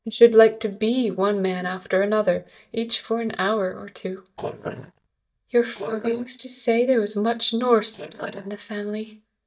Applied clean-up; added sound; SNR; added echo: neural mask model DeepFilterNet 3.